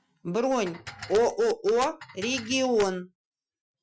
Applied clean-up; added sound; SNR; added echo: classical method Wiener filter.